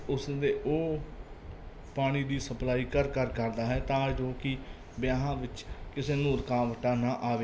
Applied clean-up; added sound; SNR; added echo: none; Waves, surf; 11 dB; none.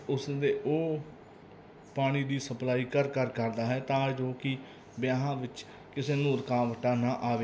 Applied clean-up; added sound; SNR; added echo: none; none; none; none.